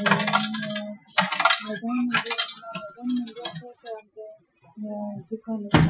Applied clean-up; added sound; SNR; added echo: classical method Wiener filter.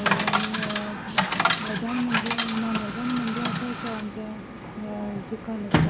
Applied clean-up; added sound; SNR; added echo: none; Coin (dropping) / Chatter; -3 dB; none.